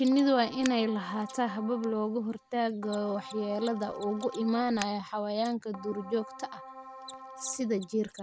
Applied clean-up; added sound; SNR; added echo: none; Mechanisms + Keyboard (musical); 15 dB; none.